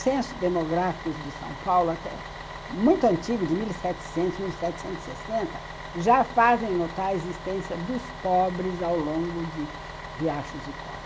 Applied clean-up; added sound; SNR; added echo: none; Bus; 11 dB; none.